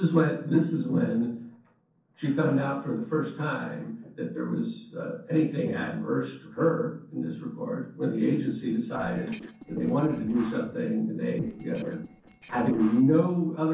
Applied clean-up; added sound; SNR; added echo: neural separator model SepFormer DNS4.